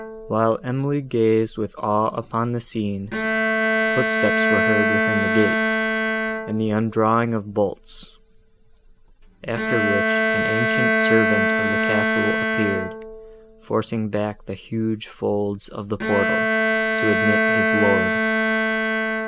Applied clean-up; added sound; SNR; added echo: none; Bowed string instrument; -2 dB; none.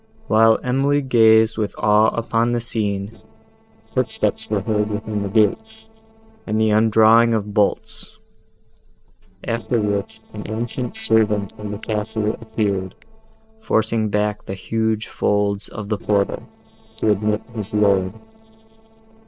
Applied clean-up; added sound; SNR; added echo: neural separator model SepFormer DNS4.